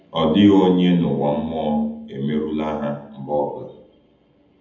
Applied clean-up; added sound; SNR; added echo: none; none; none; reverberation time 0.8 s.